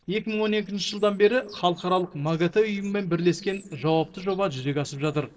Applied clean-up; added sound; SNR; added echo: neural separator model SepFormer DNS4.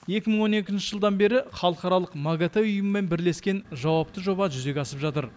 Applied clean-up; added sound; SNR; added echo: none; none; none; none.